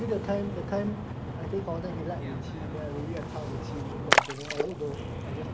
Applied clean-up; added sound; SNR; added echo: none; Splash, splatter; -3 dB; none.